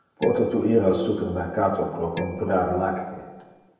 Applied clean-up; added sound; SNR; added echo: none; Dishes, pots, and pans; 17 dB; reverberation time 0.9 s.